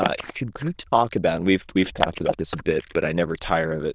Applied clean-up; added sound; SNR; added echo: neural diffusion model UNIVERSE++.